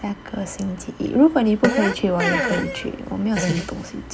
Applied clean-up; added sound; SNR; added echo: none; Fart; 5 dB; none.